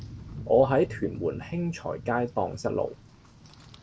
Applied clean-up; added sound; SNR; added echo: none; Rain; 15 dB; none.